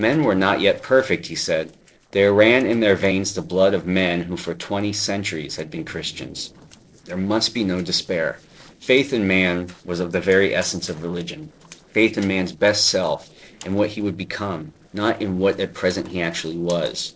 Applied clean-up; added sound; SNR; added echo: neural separator model SepFormer DNS4.